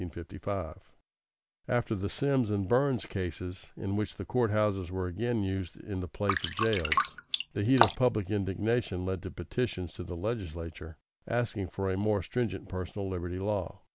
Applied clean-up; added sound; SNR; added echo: none; Drip; -1 dB; none.